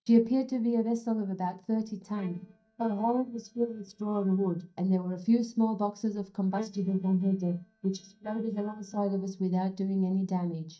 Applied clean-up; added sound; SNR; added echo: neural mask model DeepFilterNet 3.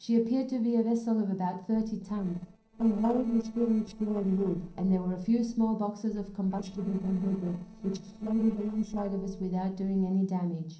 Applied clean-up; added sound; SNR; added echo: neural separator model SepFormer DNS4.